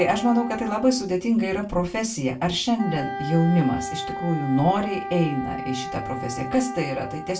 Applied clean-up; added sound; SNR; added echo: none; Wind instrument, woodwind instrument; 10 dB; reverberation time 0.2 s.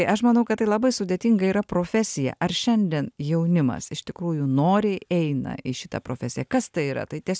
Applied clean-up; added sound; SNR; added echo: none; none; none; none.